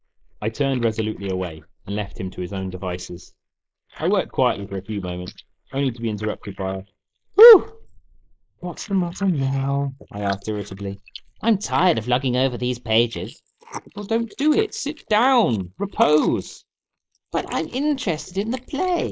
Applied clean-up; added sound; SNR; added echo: neural mask model Resemble Enhance denoiser.